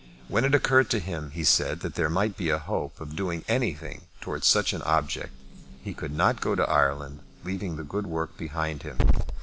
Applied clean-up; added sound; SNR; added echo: none; Growling / Hiss; 5 dB; none.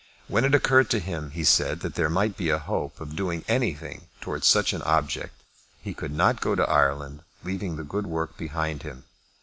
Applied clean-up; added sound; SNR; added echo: none; none; none; none.